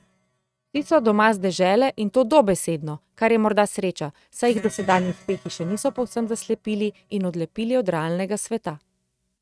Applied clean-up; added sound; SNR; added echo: neural mask model RNNoise.